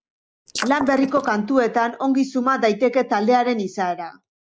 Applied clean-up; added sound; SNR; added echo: neural mask model Resemble Enhance denoiser.